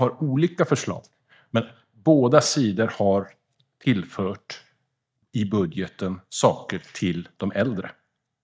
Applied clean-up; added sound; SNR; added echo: neural mask model DeepFilterNet 3.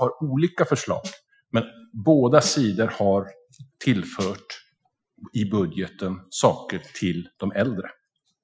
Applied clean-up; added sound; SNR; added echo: classical method Wiener filter.